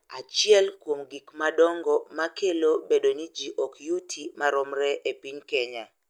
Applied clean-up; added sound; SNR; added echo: none; none; none; none.